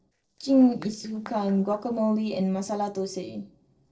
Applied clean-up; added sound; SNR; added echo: neural separator model SepFormer DNS4.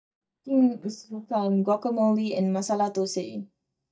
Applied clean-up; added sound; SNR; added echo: neural mask model DeepFilterNet 3.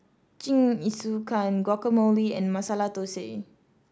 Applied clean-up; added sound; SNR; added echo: none; none; none; none.